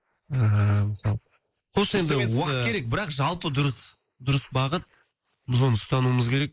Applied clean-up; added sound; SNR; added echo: neural mask model Resemble Enhance denoiser.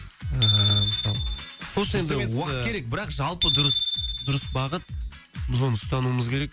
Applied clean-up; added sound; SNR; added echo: none; Bicycle bell; 2 dB; none.